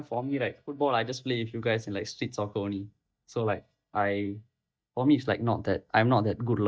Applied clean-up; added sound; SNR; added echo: neural mask model DeepFilterNet 3.